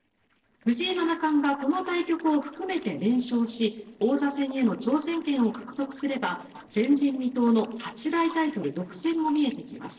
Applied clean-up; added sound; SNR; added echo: neural separator model SepFormer DNS4.